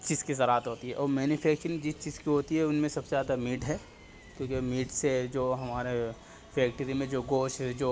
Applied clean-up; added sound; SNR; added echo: none; none; none; none.